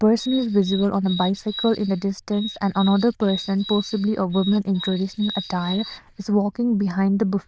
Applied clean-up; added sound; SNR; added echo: neural diffusion model UNIVERSE++.